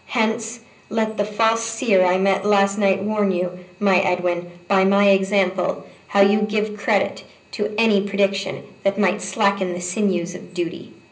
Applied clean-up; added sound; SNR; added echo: none; Bowed string instrument; 10 dB; reverberation time 0.5 s.